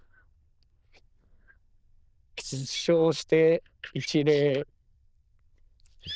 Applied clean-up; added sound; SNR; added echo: neural diffusion model UNIVERSE++.